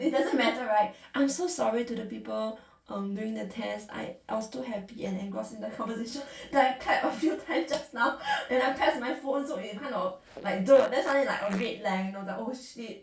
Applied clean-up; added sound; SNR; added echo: neural separator model SepFormer DNS4.